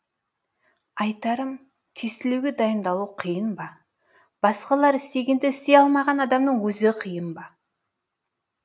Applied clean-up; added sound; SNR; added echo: none; none; none; none.